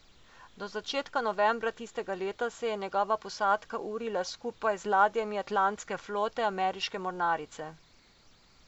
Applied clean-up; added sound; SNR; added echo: none; none; none; none.